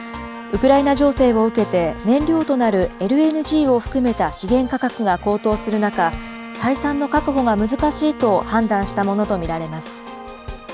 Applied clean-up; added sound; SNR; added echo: none; Bowed string instrument; 17 dB; none.